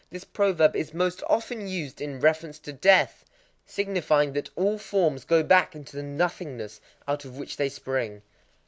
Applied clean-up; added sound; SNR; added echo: none; none; none; none.